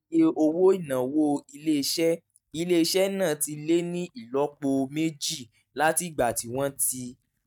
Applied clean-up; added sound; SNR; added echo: neural mask model DeepFilterNet 3.